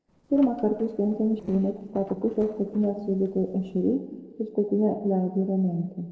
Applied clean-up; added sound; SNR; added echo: neural separator model SepFormer DNS4.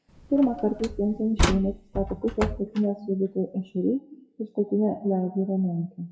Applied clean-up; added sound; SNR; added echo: classical method WPE with log-MMSE.